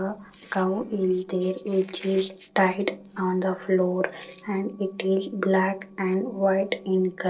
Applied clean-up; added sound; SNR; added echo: neural separator model SepFormer DNS4.